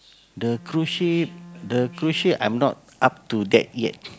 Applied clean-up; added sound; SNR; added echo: none; Bowed string instrument; 19 dB; none.